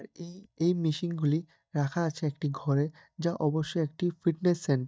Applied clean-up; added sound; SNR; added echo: neural mask model DeepFilterNet 3.